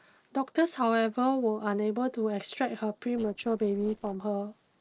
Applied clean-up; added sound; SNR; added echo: neural separator model SepFormer DNS4.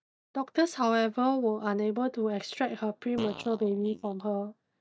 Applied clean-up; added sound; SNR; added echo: neural mask model DeepFilterNet 3.